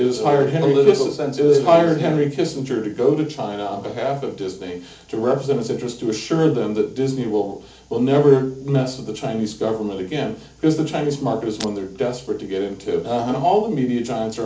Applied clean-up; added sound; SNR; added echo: none; Shatter; 20 dB; reverberation time 0.4 s.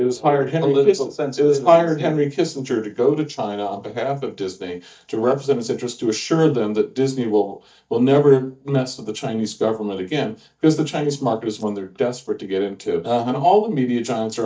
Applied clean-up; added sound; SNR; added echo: neural mask model DeepFilterNet 3.